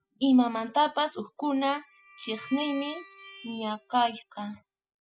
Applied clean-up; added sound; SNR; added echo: classical method spectral subtraction.